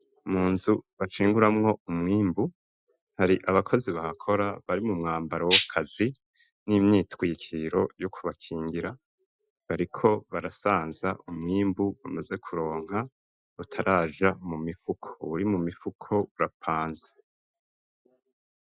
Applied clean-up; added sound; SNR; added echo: classical method Wiener filter.